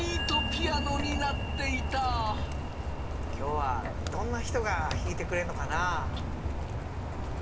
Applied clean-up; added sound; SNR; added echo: none; Rain; -1 dB; reverberation time 1.7 s.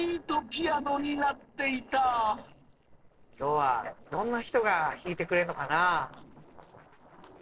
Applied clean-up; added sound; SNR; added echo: neural separator model SepFormer DNS4.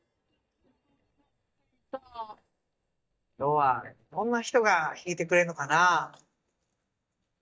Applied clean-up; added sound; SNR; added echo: neural mask model DeepFilterNet 3.